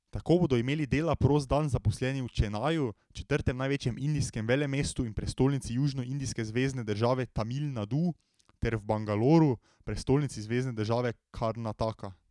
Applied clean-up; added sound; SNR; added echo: none; none; none; none.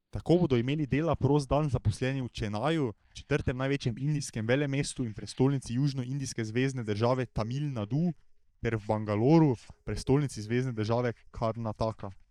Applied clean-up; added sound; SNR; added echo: neural mask model DeepFilterNet 3.